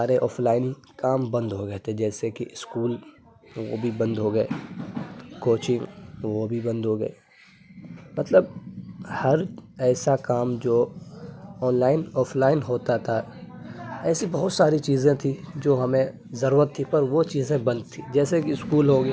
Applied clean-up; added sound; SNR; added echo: none; none; none; none.